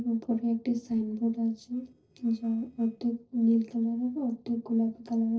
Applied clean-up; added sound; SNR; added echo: neural separator model SepFormer DNS4.